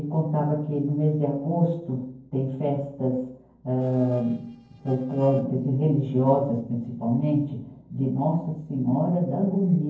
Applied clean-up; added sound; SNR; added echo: neural separator model SepFormer DNS4.